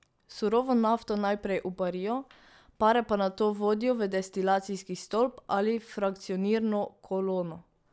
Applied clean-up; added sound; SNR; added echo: none; none; none; none.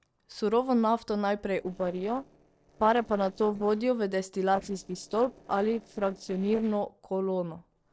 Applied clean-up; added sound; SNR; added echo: neural separator model SepFormer DNS4.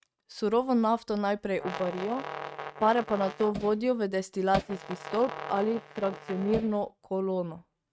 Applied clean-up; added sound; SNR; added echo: neural mask model RNNoise.